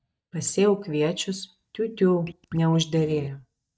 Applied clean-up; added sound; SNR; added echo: neural mask model DeepFilterNet 3.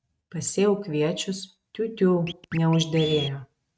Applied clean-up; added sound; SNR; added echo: neural mask model RNNoise.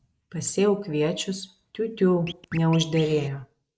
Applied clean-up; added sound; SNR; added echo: neural mask model Resemble Enhance denoiser.